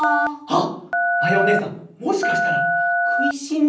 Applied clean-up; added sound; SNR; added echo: none; Telephone; -2 dB; reverberation time 0.6 s.